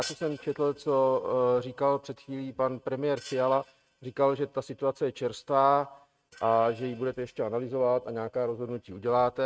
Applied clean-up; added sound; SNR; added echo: neural mask model RNNoise.